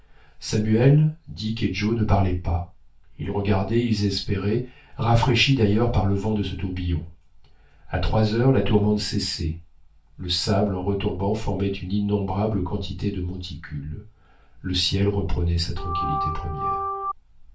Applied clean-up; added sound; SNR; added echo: none; Organ; 4 dB; reverberation time 0.2 s.